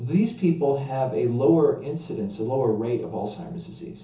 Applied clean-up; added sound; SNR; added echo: none; none; none; reverberation time 0.6 s.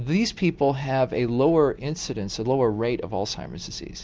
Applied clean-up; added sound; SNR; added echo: none; none; none; none.